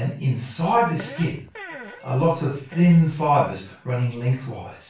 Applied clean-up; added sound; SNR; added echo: none; Fart; 19 dB; reverberation time 0.3 s.